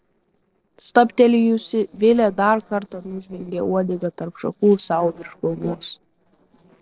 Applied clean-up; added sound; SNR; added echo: neural separator model SepFormer DNS4.